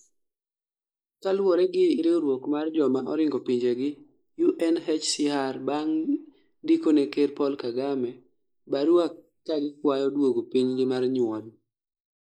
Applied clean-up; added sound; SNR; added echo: neural mask model Resemble Enhance denoiser.